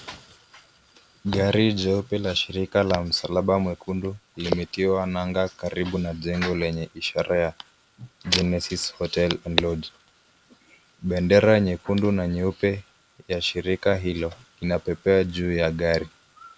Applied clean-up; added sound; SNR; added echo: none; none; none; none.